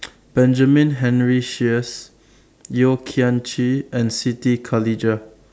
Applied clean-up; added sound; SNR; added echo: none; none; none; none.